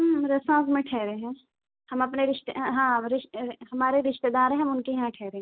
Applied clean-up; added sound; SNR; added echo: none; none; none; none.